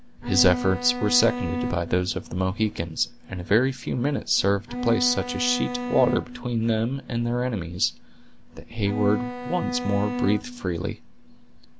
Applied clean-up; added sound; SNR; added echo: none; Bowed string instrument; 4 dB; none.